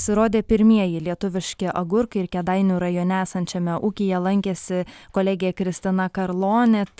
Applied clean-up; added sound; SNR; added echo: none; none; none; none.